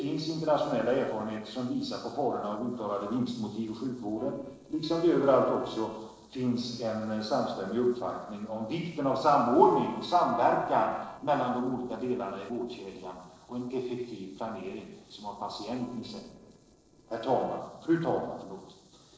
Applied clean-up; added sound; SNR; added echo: neural separator model SepFormer DNS4.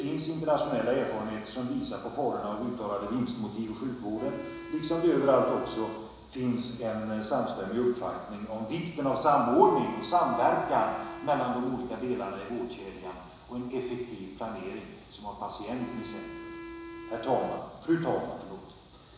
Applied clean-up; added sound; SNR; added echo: none; Wind instrument, woodwind instrument; 14 dB; reverberation time 1.0 s.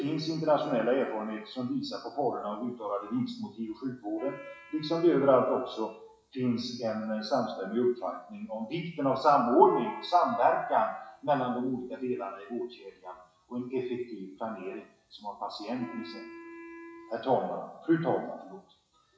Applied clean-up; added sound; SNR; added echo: classical method WPE with log-MMSE.